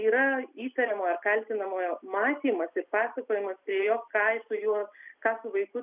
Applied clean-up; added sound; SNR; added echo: none; none; none; none.